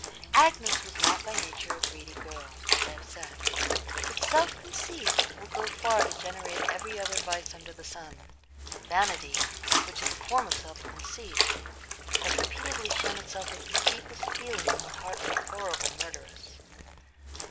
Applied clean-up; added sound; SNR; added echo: none; Trickle, dribble / Splash, splatter; -2 dB; none.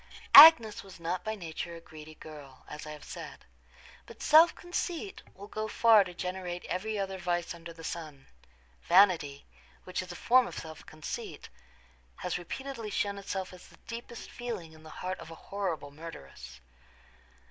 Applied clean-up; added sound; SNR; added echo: none; none; none; none.